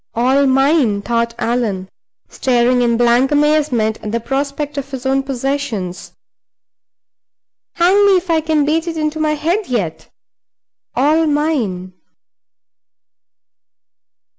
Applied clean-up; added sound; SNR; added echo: none; none; none; none.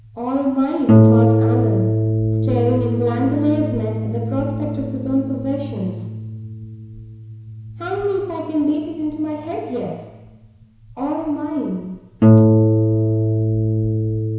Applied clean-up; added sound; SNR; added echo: none; Harp; -5 dB; reverberation time 1.0 s.